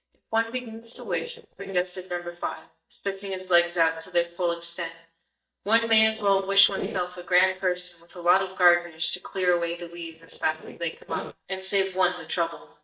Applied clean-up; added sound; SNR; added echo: neural mask model DeepFilterNet 3.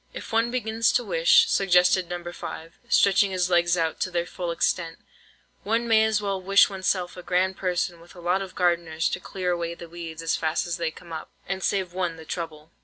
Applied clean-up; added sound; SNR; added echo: none; none; none; none.